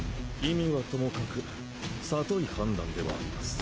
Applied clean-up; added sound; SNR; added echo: none; none; none; none.